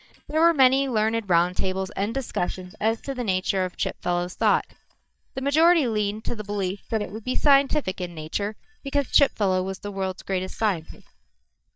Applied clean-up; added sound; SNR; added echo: neural mask model DeepFilterNet 3.